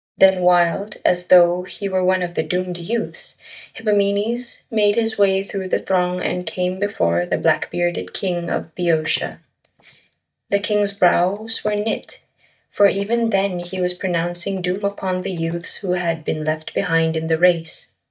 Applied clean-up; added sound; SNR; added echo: neural mask model DeepFilterNet 3.